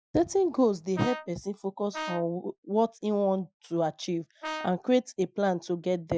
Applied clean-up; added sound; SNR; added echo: classical method Wiener filter.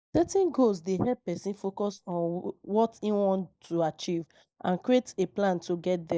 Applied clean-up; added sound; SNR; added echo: neural mask model Resemble Enhance denoiser.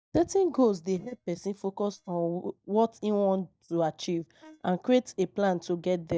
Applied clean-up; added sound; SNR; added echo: neural mask model DeepFilterNet 3.